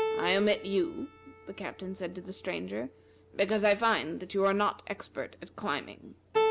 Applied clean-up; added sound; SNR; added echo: none; Keyboard (musical); 6 dB; none.